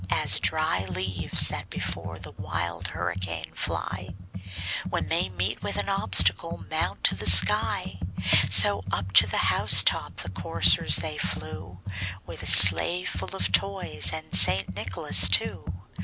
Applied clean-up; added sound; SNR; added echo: none; Computer keyboard; 10 dB; none.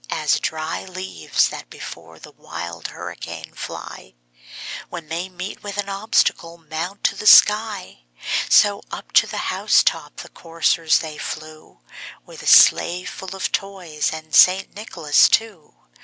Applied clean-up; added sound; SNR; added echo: none; none; none; none.